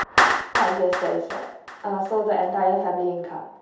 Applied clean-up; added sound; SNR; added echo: none; Clapping; 2 dB; reverberation time 0.8 s.